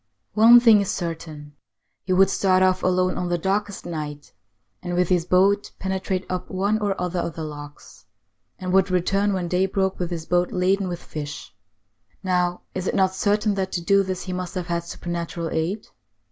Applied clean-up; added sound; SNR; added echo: none; none; none; none.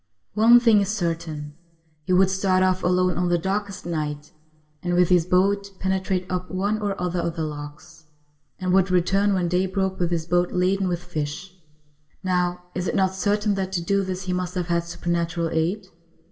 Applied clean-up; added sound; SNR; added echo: none; none; none; reverberation time 0.7 s.